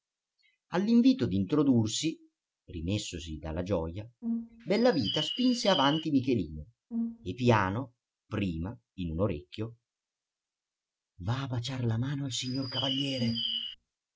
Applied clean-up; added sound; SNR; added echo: none; Brass instrument + Bird; 5 dB; none.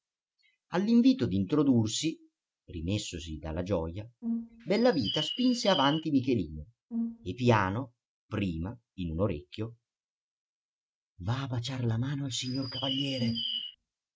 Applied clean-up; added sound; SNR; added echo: neural mask model RNNoise.